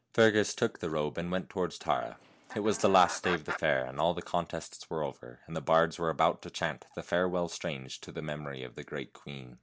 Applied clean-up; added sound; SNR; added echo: none; Chicken, rooster; 10 dB; none.